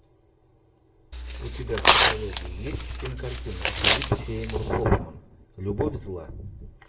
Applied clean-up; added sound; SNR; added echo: none; Tearing; -5 dB; reverberation time 0.3 s.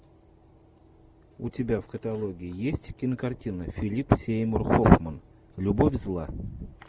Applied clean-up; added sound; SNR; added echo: none; none; none; none.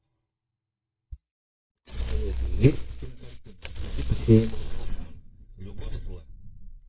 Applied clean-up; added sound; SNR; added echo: neural mask model DeepFilterNet 3.